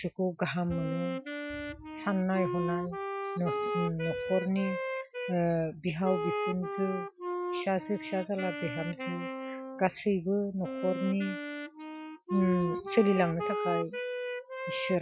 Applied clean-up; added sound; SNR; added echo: classical method Wiener filter.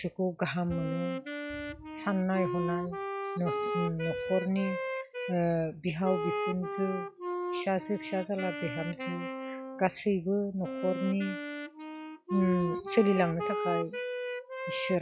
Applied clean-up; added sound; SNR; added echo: classical method log-MMSE.